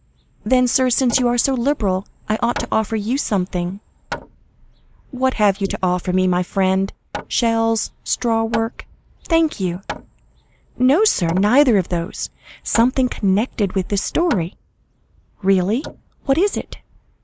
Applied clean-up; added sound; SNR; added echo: neural mask model Resemble Enhance denoiser.